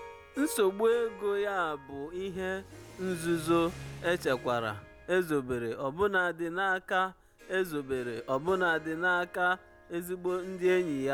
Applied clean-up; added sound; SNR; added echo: none; Harp + Accelerating, revving, vroom / Car; 18 dB; none.